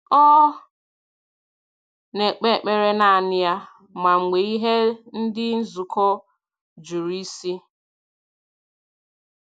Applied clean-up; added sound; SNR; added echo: none; none; none; none.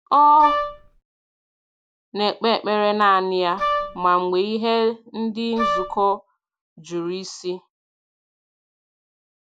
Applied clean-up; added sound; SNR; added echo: none; Wind instrument, woodwind instrument; 3 dB; none.